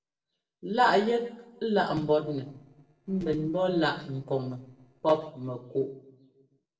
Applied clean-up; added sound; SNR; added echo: neural separator model SepFormer DNS4.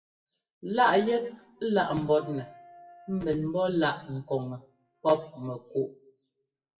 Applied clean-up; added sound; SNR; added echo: classical method WPE with log-MMSE.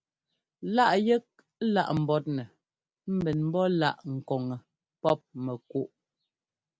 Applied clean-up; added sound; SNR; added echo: none; none; none; none.